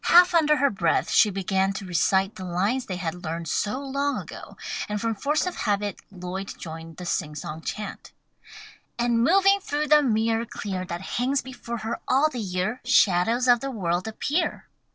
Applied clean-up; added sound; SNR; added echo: neural separator model SepFormer DNS4.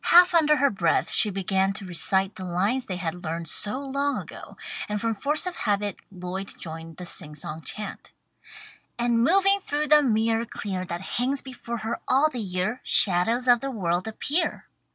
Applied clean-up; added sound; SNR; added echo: none; none; none; none.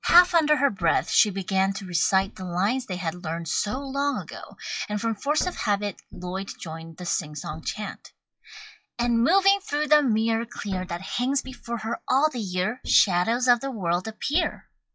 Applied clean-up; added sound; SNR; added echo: classical method log-MMSE.